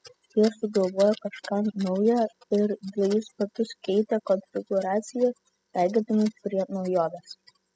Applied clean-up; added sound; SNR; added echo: classical method spectral subtraction.